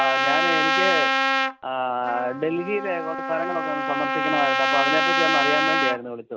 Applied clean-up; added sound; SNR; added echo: none; Trumpet; -3 dB; none.